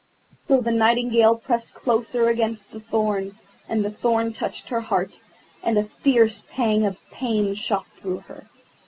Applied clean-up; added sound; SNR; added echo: none; none; none; none.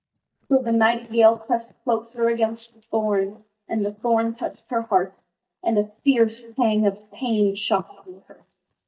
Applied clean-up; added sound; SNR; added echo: neural mask model DeepFilterNet 3.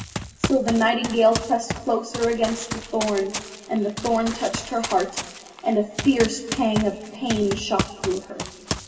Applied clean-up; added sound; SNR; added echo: none; Run; 8 dB; reverberation time 2.0 s.